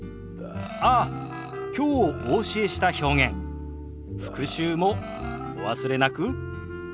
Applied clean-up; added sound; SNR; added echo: none; Burping, eructation; 16 dB; none.